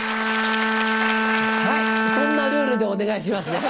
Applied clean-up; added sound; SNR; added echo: none; Bowed string instrument; -1 dB; none.